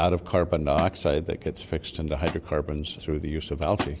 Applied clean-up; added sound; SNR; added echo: none; Thump, thud; 14 dB; none.